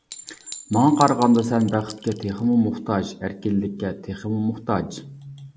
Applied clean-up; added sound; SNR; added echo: none; Chink, clink; 18 dB; none.